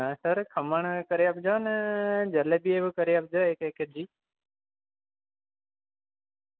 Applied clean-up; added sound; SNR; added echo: none; none; none; none.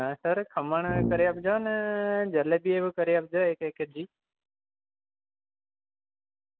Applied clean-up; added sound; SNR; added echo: none; Brass instrument; 4 dB; none.